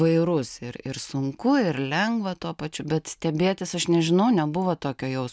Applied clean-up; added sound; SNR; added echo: none; none; none; none.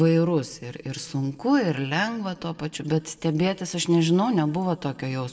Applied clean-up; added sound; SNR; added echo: none; none; none; reverberation time 2.0 s.